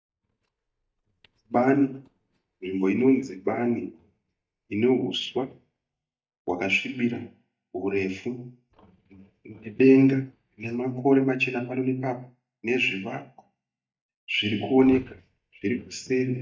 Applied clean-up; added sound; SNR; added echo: neural mask model DeepFilterNet 3.